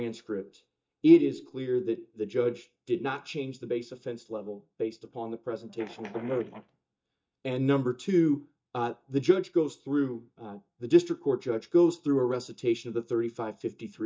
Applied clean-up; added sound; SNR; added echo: neural mask model DeepFilterNet 3.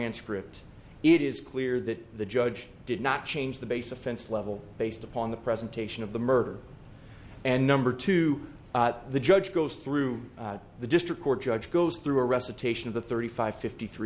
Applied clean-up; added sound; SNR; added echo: none; none; none; none.